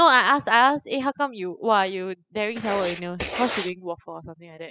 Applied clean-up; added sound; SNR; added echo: classical method spectral subtraction.